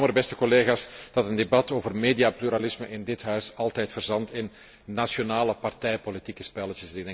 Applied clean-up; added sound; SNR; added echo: none; none; none; none.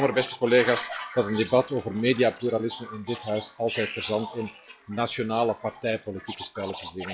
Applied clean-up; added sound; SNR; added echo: classical method log-MMSE.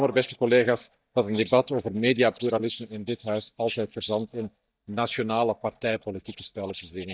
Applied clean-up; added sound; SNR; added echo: neural mask model DeepFilterNet 3.